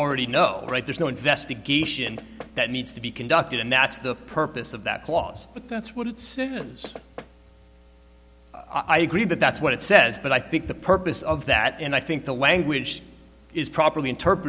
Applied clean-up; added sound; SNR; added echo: none; Knock; 18 dB; none.